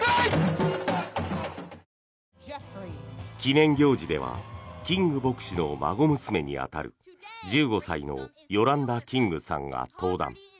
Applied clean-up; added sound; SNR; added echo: none; none; none; none.